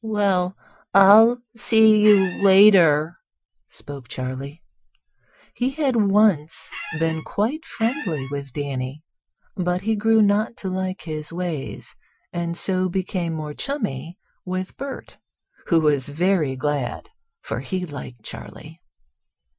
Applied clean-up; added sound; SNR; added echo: classical method Wiener filter.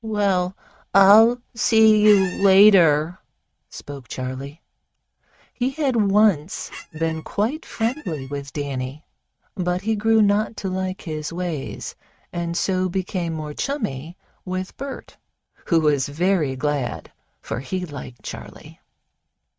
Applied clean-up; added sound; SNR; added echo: neural mask model RNNoise.